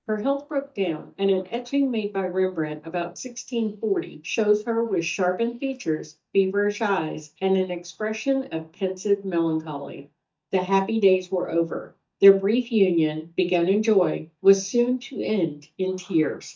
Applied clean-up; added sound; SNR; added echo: neural mask model DeepFilterNet 3.